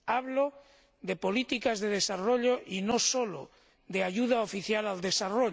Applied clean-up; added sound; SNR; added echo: none; none; none; none.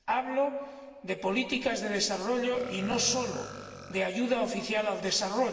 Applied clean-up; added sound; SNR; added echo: none; Burping, eructation; 16 dB; reverberation time 1.9 s.